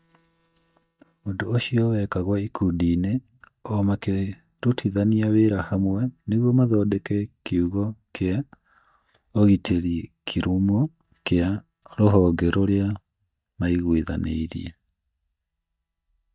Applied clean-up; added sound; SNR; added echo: neural mask model DeepFilterNet 3.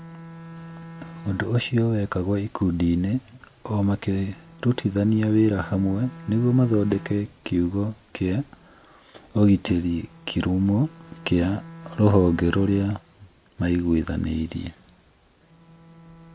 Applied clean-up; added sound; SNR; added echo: none; Bowed string instrument + Snare drum; 20 dB; none.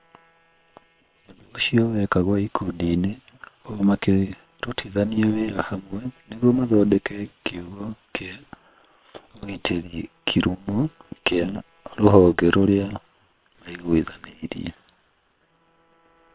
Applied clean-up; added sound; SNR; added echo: neural separator model SepFormer WHAM!.